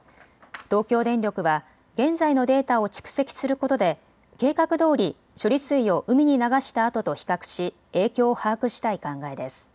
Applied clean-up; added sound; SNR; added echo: none; none; none; none.